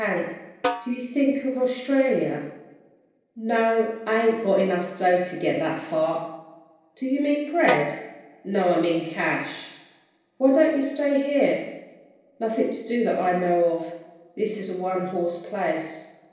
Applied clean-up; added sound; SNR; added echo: neural separator model SepFormer DNS4.